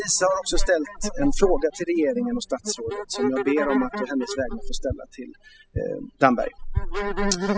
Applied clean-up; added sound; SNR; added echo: classical method spectral subtraction.